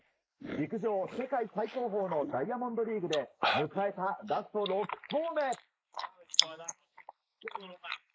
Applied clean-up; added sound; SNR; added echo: neural mask model Resemble Enhance denoiser.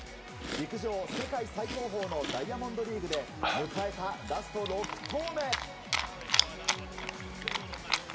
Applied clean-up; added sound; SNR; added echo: none; Chewing, mastication; 1 dB; none.